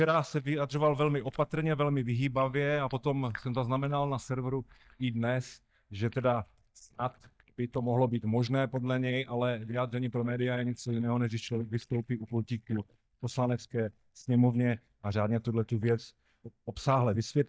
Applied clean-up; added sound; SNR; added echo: neural mask model DeepFilterNet 3.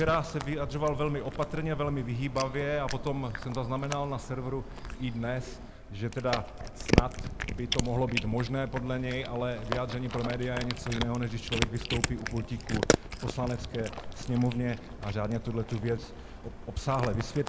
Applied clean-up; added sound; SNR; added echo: none; Cat; 3 dB; none.